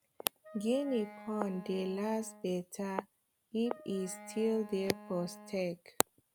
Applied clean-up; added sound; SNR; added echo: none; Wind instrument, woodwind instrument; 17 dB; none.